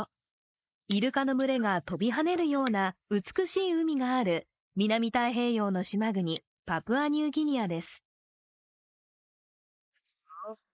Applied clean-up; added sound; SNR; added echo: neural mask model Resemble Enhance denoiser.